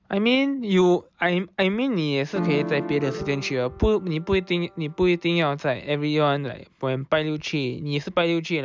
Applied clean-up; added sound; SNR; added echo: none; Piano; 10 dB; none.